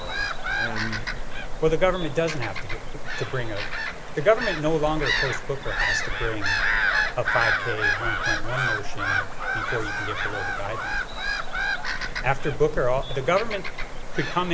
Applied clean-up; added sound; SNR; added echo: none; Gull, seagull / Bird vocalization, bird call, bird song; -2 dB; none.